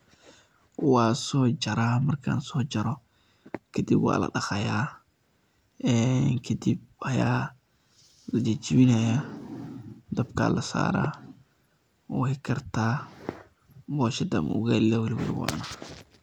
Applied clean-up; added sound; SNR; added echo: none; none; none; none.